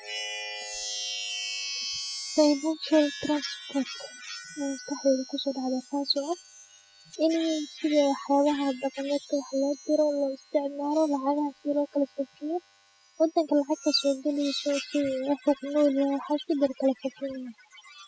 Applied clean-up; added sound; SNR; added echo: classical method spectral subtraction.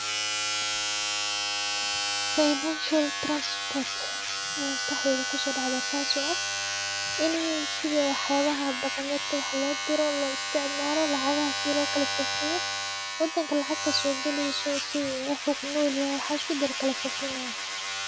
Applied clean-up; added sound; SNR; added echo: none; Domestic sounds, home sounds; 1 dB; none.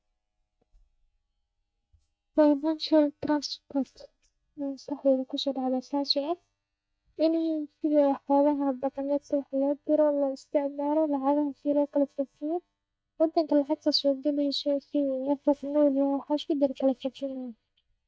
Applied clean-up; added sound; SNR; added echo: neural mask model DeepFilterNet 3.